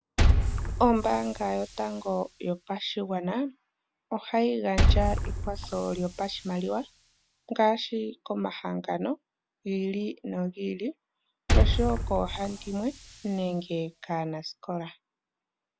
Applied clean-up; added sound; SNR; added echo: none; Liquid; -2 dB; none.